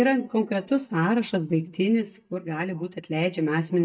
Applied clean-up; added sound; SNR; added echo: neural mask model DeepFilterNet 3.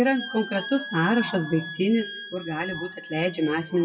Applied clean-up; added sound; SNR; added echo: classical method WPE with log-MMSE.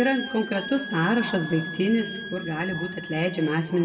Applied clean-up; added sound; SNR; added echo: none; Wind instrument, woodwind instrument; 11 dB; reverberation time 1.8 s.